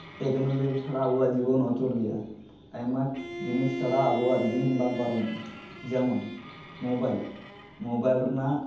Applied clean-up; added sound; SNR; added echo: none; Bowed string instrument; 12 dB; reverberation time 0.8 s.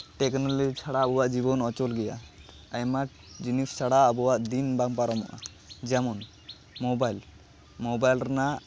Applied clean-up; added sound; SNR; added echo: none; none; none; none.